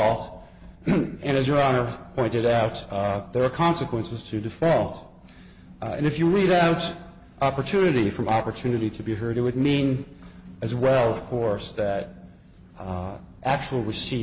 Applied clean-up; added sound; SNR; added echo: none; none; none; none.